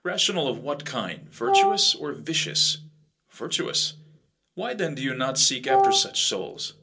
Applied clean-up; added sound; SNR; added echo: none; Wind instrument, woodwind instrument; -4 dB; reverberation time 0.2 s.